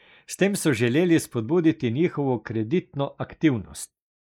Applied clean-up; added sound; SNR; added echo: neural mask model Resemble Enhance denoiser.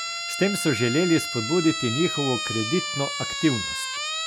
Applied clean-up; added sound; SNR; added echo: none; Siren; 4 dB; none.